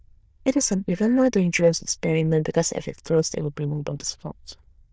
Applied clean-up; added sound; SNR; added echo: neural diffusion model UNIVERSE++.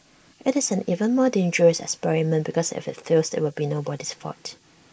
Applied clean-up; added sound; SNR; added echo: neural mask model Resemble Enhance denoiser.